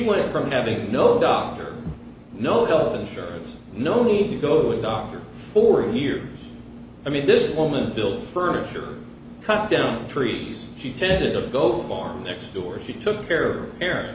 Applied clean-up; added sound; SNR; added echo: none; none; none; none.